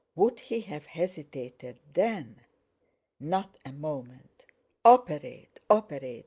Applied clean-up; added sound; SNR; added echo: none; none; none; none.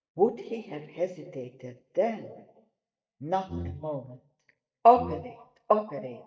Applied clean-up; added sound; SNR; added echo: neural mask model DeepFilterNet 3.